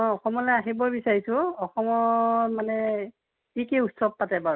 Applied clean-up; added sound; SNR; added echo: none; none; none; none.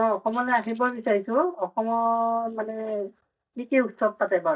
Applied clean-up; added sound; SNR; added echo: neural mask model DeepFilterNet 3.